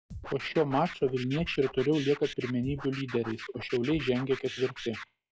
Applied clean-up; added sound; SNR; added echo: classical method log-MMSE.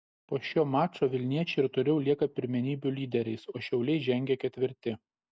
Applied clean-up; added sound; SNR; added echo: none; none; none; none.